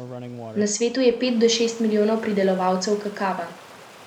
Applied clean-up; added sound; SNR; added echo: none; Stream; 18 dB; none.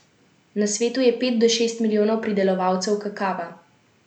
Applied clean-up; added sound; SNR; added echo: none; none; none; none.